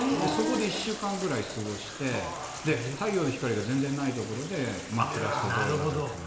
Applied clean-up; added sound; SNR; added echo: none; Toilet flush; 11 dB; reverberation time 1.0 s.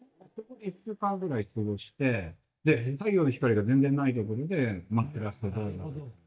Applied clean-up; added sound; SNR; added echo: neural mask model DeepFilterNet 3.